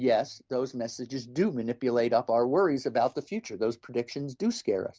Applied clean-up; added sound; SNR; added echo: none; none; none; none.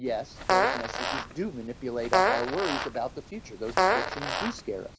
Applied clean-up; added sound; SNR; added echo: none; Fart; -5 dB; none.